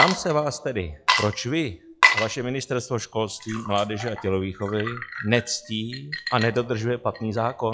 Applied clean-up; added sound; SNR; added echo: classical method log-MMSE.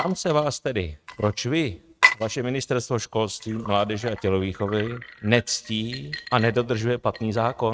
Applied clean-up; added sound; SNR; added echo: neural mask model RNNoise.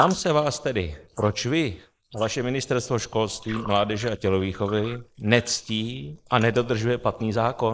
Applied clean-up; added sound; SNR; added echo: neural mask model Resemble Enhance denoiser.